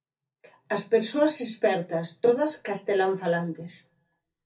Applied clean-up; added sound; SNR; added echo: none; none; none; reverberation time 0.3 s.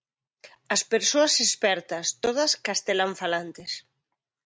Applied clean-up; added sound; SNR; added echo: none; none; none; none.